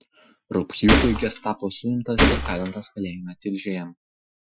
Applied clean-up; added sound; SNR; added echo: classical method Wiener filter.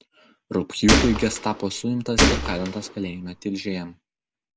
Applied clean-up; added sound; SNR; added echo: none; Gunshot, gunfire; -3 dB; none.